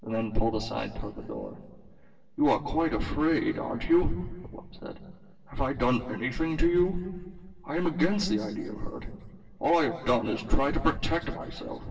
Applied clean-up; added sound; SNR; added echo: none; none; none; reverberation time 1.7 s.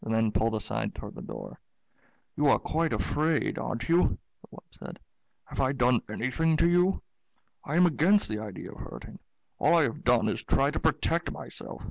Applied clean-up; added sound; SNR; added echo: none; none; none; none.